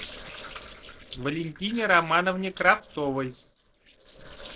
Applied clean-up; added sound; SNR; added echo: neural separator model SepFormer DNS4.